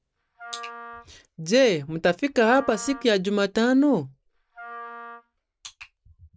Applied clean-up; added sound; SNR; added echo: none; Wind instrument, woodwind instrument; 19 dB; none.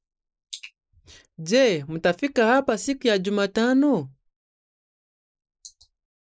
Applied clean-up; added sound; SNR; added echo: neural mask model Resemble Enhance denoiser.